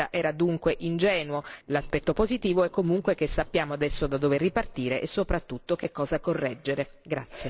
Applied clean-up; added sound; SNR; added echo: neural separator model SepFormer DNS4.